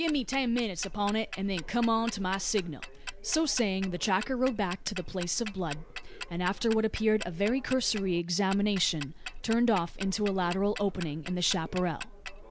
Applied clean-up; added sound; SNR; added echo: none; Tick-tock; 12 dB; none.